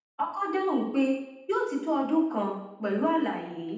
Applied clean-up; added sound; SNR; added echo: none; none; none; reverberation time 0.8 s.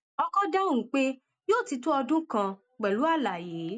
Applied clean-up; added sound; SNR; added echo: none; none; none; none.